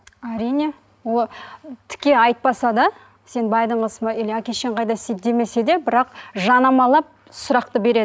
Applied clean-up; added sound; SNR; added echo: none; none; none; none.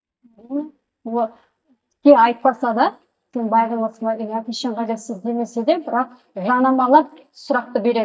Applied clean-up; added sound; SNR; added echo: neural mask model DeepFilterNet 3.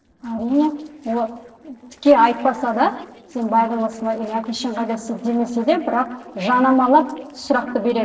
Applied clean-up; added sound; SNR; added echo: neural separator model SepFormer DNS4.